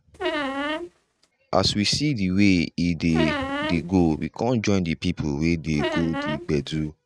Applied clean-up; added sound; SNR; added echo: neural mask model RNNoise.